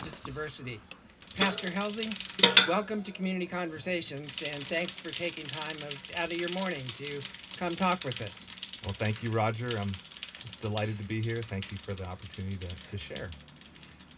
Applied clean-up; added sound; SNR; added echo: none; Bicycle; 0 dB; reverberation time 0.2 s.